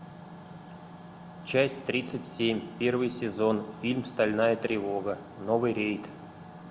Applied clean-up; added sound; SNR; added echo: none; none; none; none.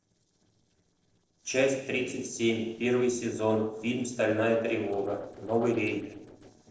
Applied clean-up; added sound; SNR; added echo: neural separator model SepFormer DNS4.